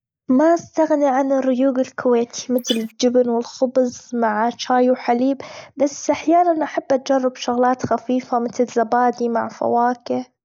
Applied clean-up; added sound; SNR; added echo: neural mask model Resemble Enhance denoiser.